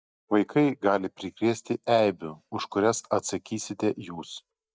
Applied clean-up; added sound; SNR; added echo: neural mask model DeepFilterNet 3.